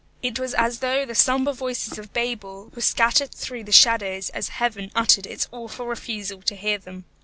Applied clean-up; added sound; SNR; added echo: none; none; none; none.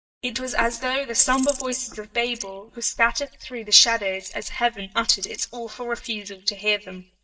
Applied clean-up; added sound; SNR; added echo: neural mask model DeepFilterNet 3.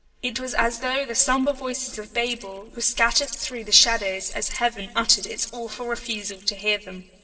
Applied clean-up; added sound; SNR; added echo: neural separator model SepFormer DNS4.